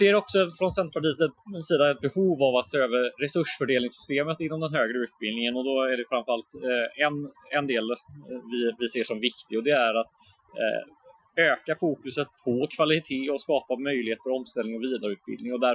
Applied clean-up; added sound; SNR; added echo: classical method Wiener filter.